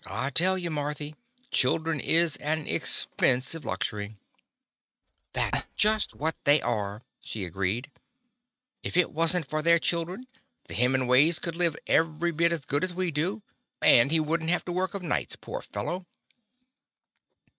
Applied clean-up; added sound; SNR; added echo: neural mask model RNNoise.